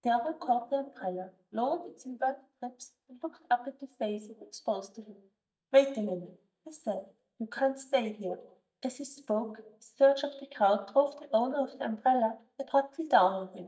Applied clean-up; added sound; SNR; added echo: neural mask model DeepFilterNet 3.